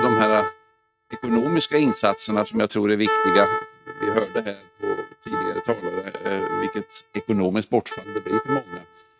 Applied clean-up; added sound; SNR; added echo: neural mask model RNNoise.